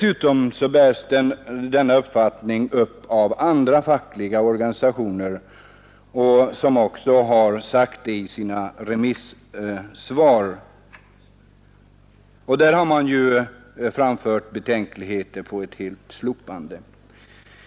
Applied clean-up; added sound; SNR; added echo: none; none; none; none.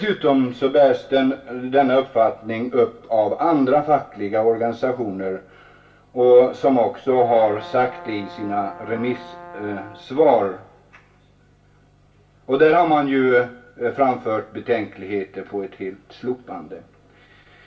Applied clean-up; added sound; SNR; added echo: none; Brass instrument; 18 dB; reverberation time 0.3 s.